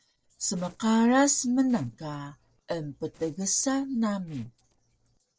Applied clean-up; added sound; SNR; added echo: neural separator model SepFormer DNS4.